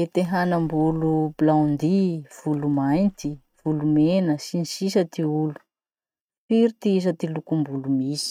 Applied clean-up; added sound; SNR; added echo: neural mask model RNNoise.